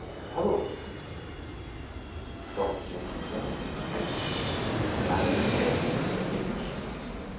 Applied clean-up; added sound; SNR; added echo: none; Fixed-wing aircraft, airplane; -4 dB; reverberation time 0.7 s.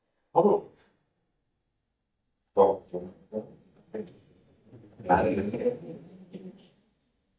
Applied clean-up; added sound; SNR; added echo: neural mask model DeepFilterNet 3.